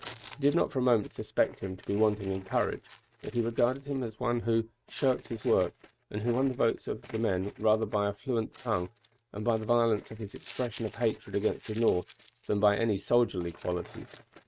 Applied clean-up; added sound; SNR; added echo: neural mask model RNNoise.